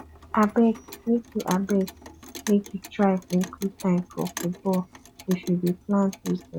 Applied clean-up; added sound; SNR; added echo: none; Clock; 17 dB; none.